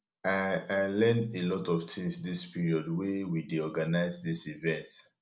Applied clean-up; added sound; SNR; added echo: none; none; none; none.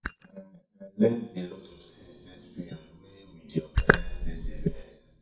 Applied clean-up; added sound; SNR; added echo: neural mask model DeepFilterNet 3.